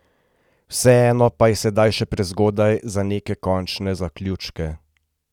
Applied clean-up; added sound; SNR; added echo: none; none; none; none.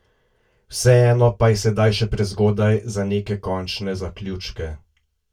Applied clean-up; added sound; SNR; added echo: none; none; none; reverberation time 0.1 s.